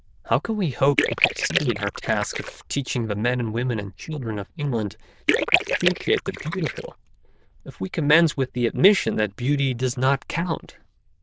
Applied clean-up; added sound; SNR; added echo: neural diffusion model UNIVERSE++.